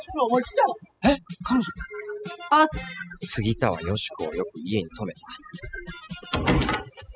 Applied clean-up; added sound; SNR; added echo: classical method spectral subtraction.